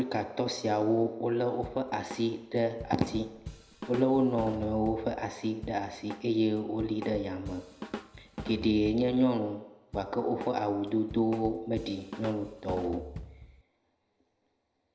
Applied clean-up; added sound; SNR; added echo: none; Drum / Drum kit; 13 dB; reverberation time 0.7 s.